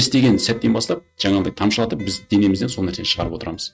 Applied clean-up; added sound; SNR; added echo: neural mask model RNNoise.